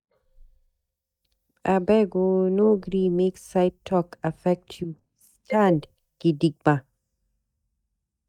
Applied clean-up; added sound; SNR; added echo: neural mask model DeepFilterNet 3.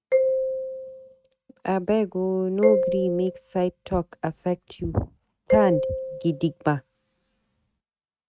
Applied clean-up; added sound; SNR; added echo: neural mask model RNNoise.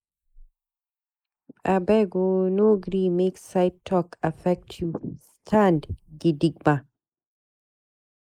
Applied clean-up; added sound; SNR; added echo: neural mask model Resemble Enhance denoiser.